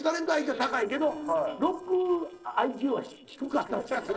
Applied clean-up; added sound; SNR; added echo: neural separator model SepFormer DNS4.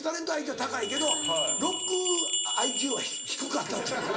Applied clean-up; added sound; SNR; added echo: none; Bell; -1 dB; reverberation time 0.7 s.